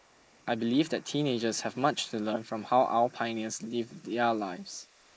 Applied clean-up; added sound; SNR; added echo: neural mask model Resemble Enhance denoiser.